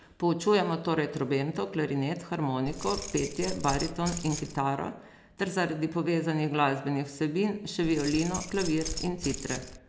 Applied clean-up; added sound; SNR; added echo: none; Keys jangling; 8 dB; none.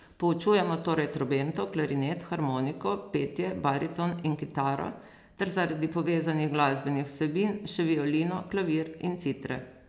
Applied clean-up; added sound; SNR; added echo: none; none; none; none.